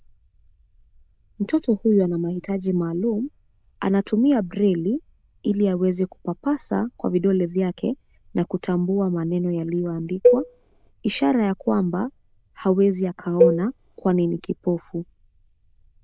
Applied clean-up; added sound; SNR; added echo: neural diffusion model UNIVERSE++.